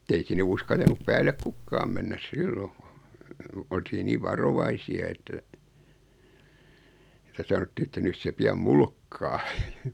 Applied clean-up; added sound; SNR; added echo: none; Raindrop / Drip; 3 dB; none.